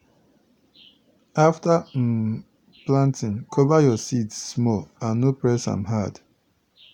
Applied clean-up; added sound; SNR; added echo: none; none; none; none.